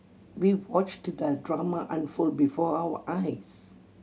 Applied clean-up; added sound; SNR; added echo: none; none; none; none.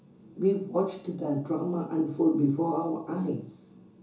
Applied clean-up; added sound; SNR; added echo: none; none; none; reverberation time 0.7 s.